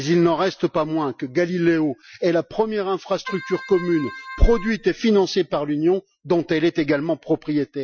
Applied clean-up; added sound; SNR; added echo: classical method Wiener filter.